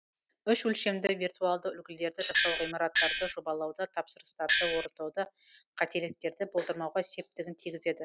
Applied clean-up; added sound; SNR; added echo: none; Gong; -3 dB; none.